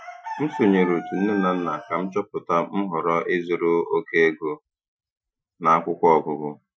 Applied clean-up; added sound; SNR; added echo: classical method Wiener filter.